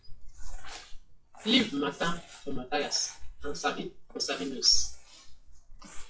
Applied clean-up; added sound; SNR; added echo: classical method WPE with log-MMSE.